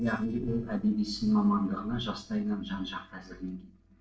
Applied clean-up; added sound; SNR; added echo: neural separator model SepFormer DNS4.